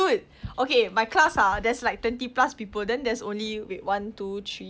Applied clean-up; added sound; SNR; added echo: none; none; none; none.